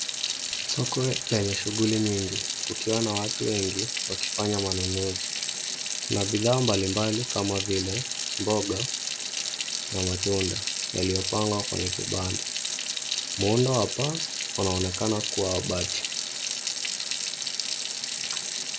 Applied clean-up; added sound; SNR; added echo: none; Sink (filling or washing) / Water tap, faucet; 1 dB; none.